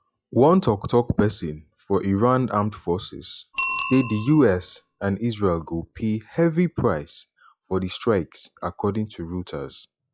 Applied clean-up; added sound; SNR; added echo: classical method log-MMSE.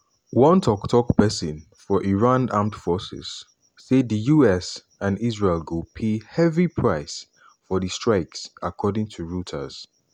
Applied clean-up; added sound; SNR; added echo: none; none; none; none.